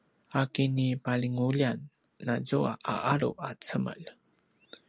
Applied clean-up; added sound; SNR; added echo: none; none; none; none.